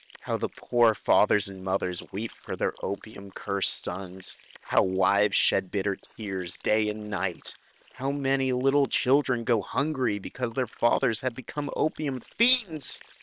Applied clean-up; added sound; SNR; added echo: neural separator model SepFormer WHAM!.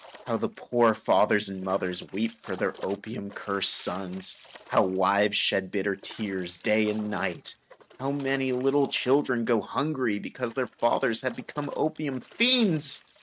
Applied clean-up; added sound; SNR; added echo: neural mask model RNNoise.